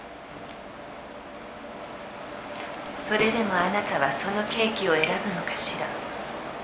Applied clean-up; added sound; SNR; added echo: none; Gunshot, gunfire / Fireworks; 16 dB; none.